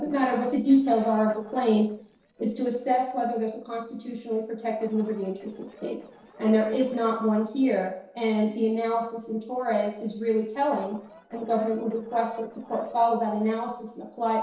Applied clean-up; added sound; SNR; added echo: neural separator model SepFormer DNS4.